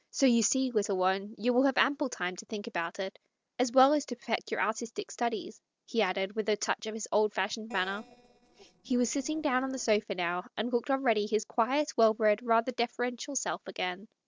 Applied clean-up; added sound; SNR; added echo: neural separator model SepFormer DNS4.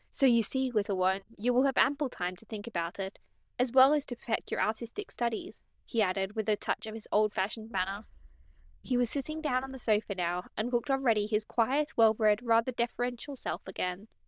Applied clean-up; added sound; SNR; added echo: neural diffusion model UNIVERSE++.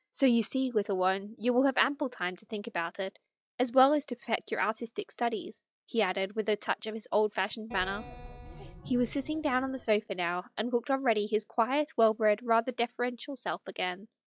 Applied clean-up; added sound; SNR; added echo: classical method log-MMSE.